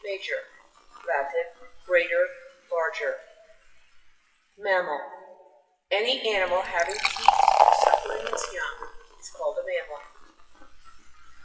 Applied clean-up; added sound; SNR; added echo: classical method WPE with log-MMSE.